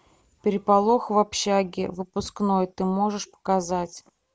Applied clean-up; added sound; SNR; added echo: none; none; none; none.